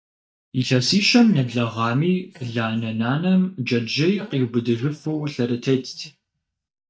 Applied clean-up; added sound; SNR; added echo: neural mask model DeepFilterNet 3.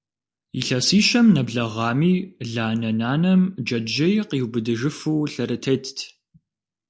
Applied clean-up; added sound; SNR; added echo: none; none; none; none.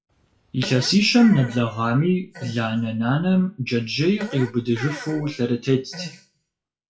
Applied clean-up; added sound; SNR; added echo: classical method WPE with log-MMSE.